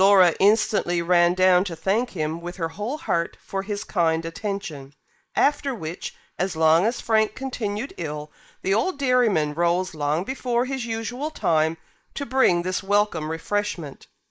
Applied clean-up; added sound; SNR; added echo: neural mask model Resemble Enhance denoiser.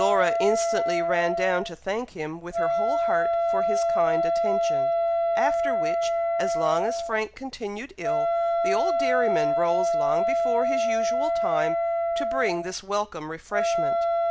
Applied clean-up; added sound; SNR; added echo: none; Wind instrument, woodwind instrument; -5 dB; none.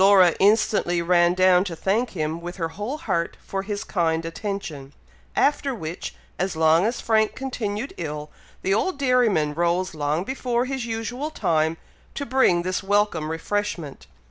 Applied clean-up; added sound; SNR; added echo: none; none; none; none.